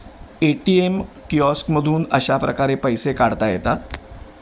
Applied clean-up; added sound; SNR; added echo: none; none; none; none.